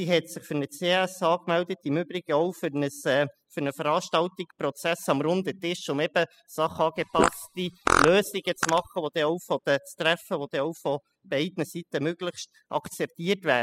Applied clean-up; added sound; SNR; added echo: classical method spectral subtraction.